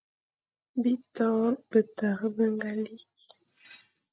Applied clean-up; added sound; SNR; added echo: none; none; none; none.